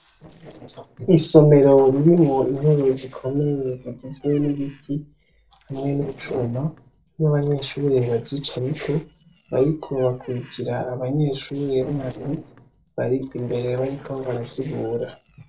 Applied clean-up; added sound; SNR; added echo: neural separator model SepFormer DNS4.